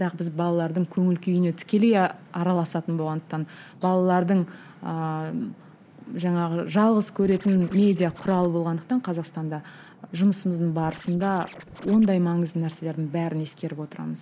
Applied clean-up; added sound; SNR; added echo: neural mask model Resemble Enhance denoiser.